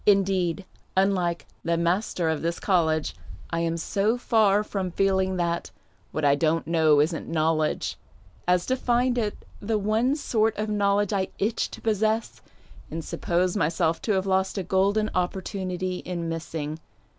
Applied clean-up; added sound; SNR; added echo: none; Wind; 18 dB; none.